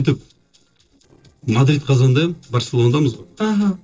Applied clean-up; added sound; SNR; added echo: neural separator model SepFormer DNS4.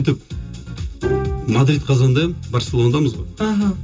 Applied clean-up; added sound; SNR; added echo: none; Bowed string instrument; 11 dB; reverberation time 0.2 s.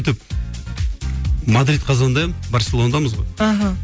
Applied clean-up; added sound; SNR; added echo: none; none; none; none.